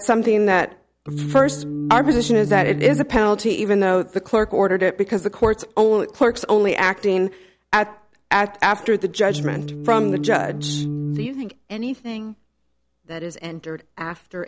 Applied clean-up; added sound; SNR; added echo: none; Organ; 5 dB; none.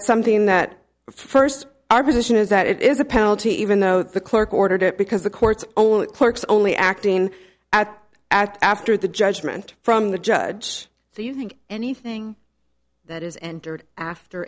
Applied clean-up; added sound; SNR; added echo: none; none; none; none.